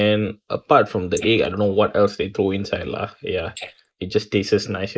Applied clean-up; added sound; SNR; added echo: neural mask model Resemble Enhance denoiser.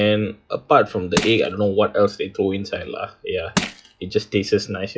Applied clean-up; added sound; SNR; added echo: classical method log-MMSE.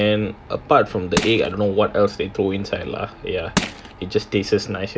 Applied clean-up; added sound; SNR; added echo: none; Crushing; 5 dB; none.